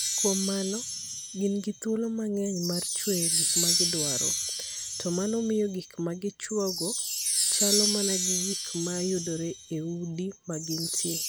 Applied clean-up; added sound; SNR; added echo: none; Wind chime; 0 dB; none.